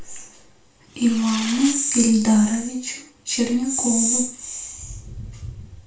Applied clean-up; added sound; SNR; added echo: none; Fireworks; 11 dB; reverberation time 0.4 s.